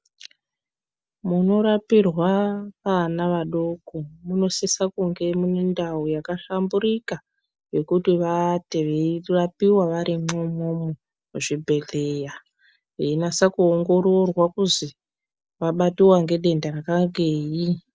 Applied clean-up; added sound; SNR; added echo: none; none; none; none.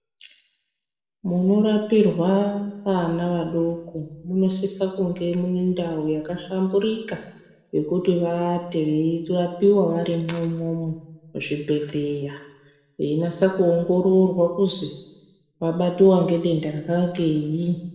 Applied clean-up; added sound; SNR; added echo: none; none; none; reverberation time 1.0 s.